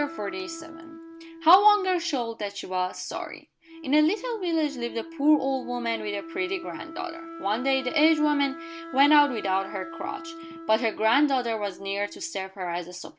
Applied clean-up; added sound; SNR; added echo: none; Wind instrument, woodwind instrument; 15 dB; none.